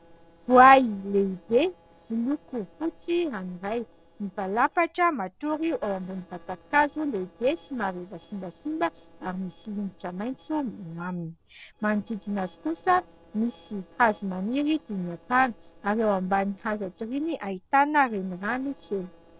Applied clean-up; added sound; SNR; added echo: neural separator model SepFormer DNS4.